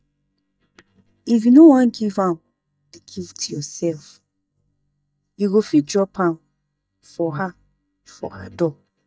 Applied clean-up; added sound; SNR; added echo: neural mask model DeepFilterNet 3.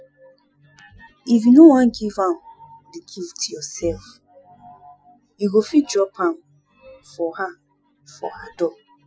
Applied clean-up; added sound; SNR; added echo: classical method Wiener filter.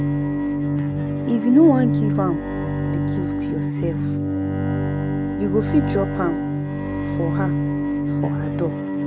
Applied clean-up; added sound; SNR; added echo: none; Bowed string instrument; -2 dB; none.